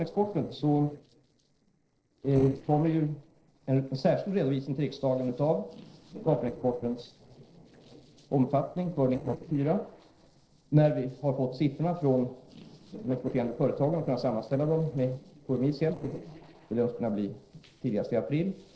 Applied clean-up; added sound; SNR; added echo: neural separator model SepFormer DNS4.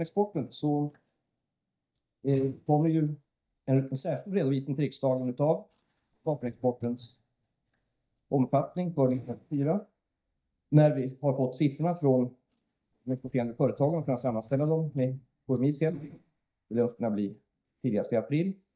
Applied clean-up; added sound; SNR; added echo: neural mask model DeepFilterNet 3.